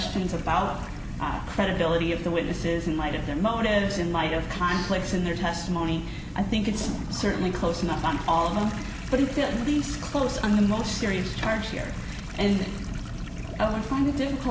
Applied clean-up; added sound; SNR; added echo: none; Breathing + Toilet flush; 17 dB; none.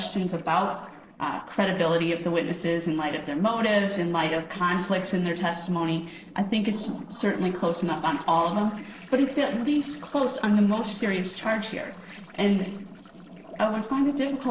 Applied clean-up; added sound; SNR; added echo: neural separator model SepFormer DNS4.